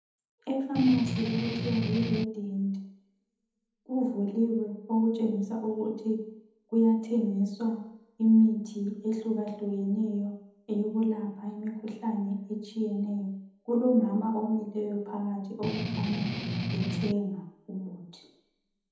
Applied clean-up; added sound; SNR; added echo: none; Strum; 2 dB; reverberation time 1.0 s.